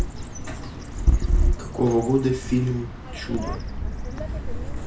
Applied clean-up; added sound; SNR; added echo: none; Bird vocalization, bird call, bird song; -2 dB; reverberation time 0.3 s.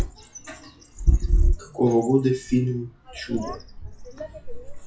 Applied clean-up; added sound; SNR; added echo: classical method WPE with log-MMSE.